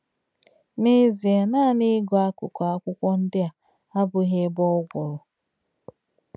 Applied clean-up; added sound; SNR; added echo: none; none; none; none.